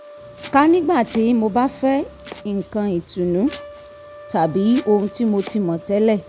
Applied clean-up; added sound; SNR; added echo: none; Trumpet + Domestic sounds, home sounds; 18 dB; none.